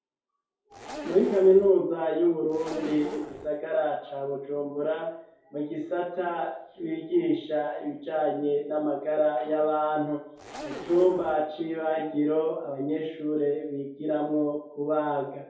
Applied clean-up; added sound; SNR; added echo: none; Zipper (clothing); 12 dB; reverberation time 2.3 s.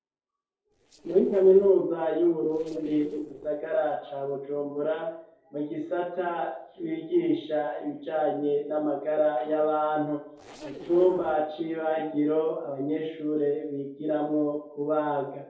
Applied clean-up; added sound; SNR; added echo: neural separator model SepFormer DNS4.